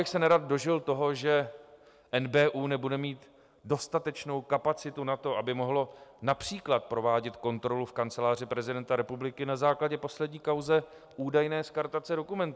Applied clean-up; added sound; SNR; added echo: none; none; none; none.